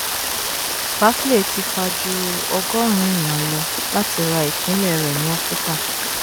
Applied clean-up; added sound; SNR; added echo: none; Rain; 1 dB; none.